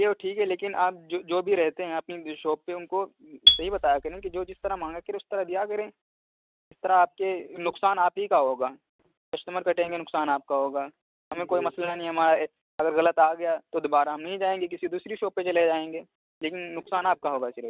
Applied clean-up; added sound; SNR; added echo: neural mask model RNNoise.